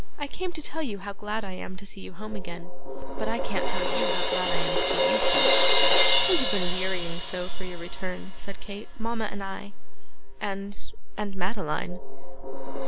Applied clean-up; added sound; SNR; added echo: none; Crash cymbal; 8 dB; none.